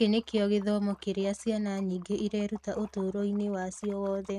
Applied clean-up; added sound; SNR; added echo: neural mask model RNNoise.